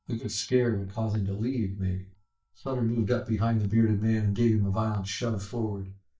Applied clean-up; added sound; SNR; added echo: neural mask model DeepFilterNet 3.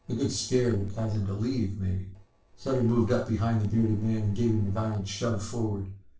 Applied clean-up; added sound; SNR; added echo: neural separator model SepFormer DNS4.